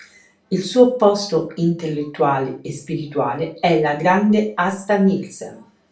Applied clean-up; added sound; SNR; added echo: none; none; none; reverberation time 0.3 s.